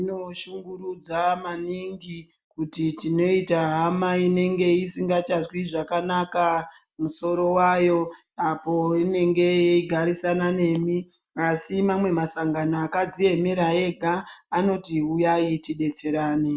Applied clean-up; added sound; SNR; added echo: none; none; none; none.